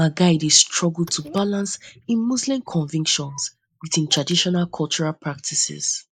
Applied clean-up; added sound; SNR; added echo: neural mask model Resemble Enhance denoiser.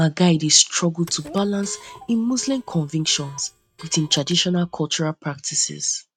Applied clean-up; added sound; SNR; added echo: neural mask model RNNoise.